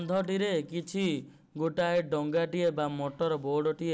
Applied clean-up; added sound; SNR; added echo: none; none; none; none.